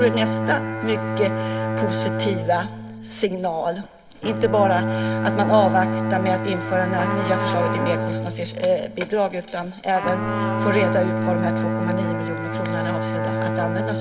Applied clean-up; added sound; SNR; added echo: none; Trumpet + Bowed string instrument; 1 dB; none.